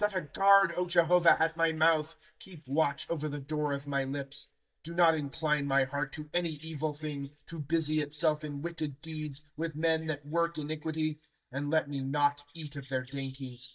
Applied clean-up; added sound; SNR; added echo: neural mask model DeepFilterNet 3.